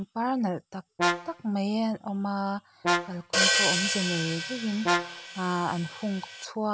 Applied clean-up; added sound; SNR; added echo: none; Hi-hat + Brass instrument; -1 dB; none.